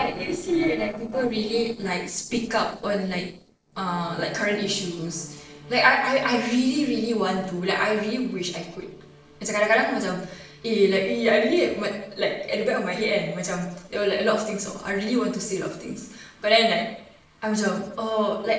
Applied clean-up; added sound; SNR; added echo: neural separator model SepFormer DNS4.